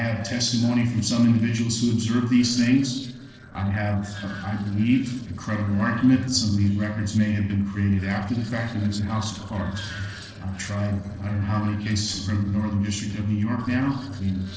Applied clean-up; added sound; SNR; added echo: neural separator model SepFormer DNS4.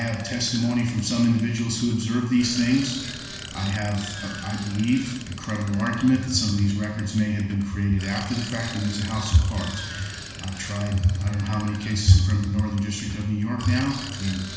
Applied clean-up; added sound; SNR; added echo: none; Bicycle; 15 dB; reverberation time 1.1 s.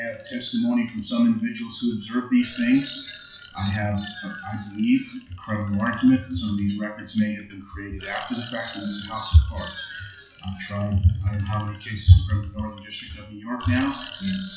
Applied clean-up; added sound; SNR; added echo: classical method WPE with log-MMSE.